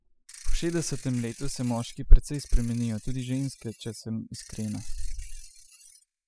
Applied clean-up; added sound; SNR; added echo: classical method spectral subtraction.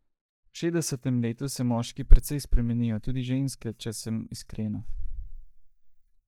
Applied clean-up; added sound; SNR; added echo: neural mask model DeepFilterNet 3.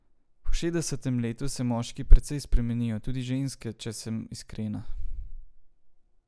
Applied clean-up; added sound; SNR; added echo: none; none; none; none.